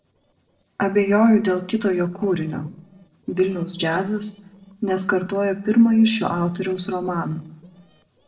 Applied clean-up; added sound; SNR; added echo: neural separator model SepFormer DNS4.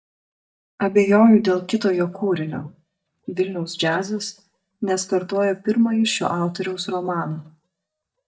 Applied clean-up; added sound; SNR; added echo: neural mask model DeepFilterNet 3.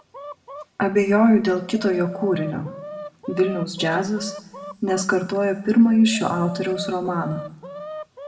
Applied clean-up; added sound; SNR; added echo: none; Chicken, rooster; 15 dB; reverberation time 0.7 s.